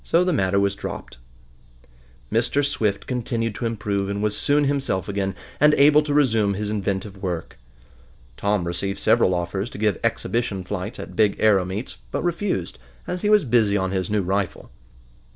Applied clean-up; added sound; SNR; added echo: none; none; none; none.